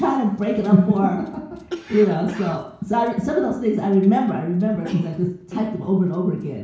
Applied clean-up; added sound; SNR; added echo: none; Cough; 20 dB; reverberation time 0.6 s.